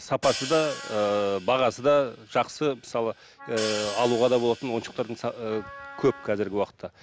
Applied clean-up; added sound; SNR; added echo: none; Wind instrument, woodwind instrument + Hi-hat; 14 dB; none.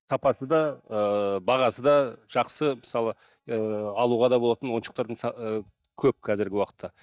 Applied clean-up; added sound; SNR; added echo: neural mask model DeepFilterNet 3.